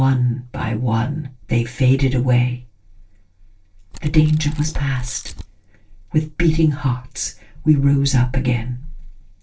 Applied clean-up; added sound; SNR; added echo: neural separator model SepFormer DNS4.